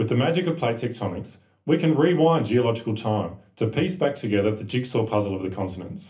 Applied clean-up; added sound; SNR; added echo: none; none; none; reverberation time 0.3 s.